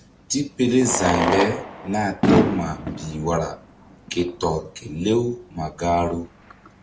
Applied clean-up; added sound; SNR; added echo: none; Fireworks; 3 dB; none.